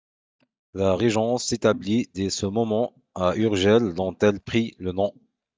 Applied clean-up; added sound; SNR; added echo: neural mask model DeepFilterNet 3.